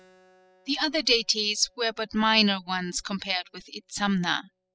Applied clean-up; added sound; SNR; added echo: classical method spectral subtraction.